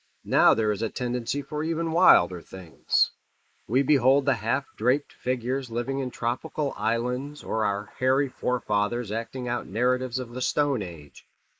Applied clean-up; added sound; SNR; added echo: neural mask model Resemble Enhance denoiser.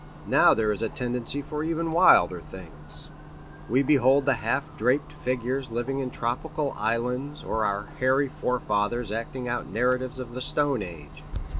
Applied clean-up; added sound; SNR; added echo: none; Clock; 14 dB; none.